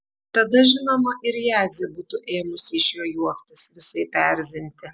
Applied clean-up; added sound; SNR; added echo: none; none; none; none.